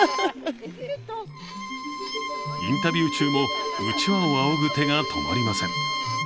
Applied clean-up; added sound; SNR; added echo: none; Bowed string instrument; 4 dB; none.